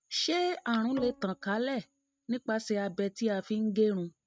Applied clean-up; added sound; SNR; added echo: neural mask model RNNoise.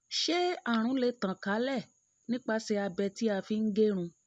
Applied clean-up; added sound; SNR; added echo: none; none; none; none.